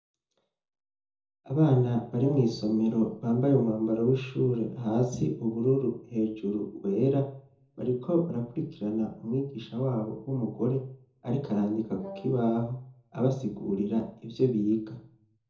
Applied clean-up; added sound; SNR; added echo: none; Wind instrument, woodwind instrument; 16 dB; reverberation time 0.5 s.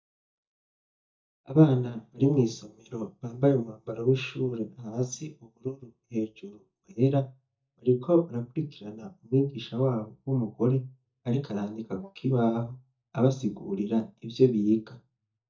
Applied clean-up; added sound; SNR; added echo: neural mask model DeepFilterNet 3.